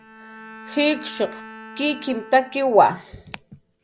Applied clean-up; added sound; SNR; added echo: none; Bowed string instrument; 19 dB; none.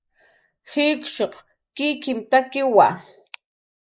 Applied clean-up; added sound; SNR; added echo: neural mask model Resemble Enhance denoiser.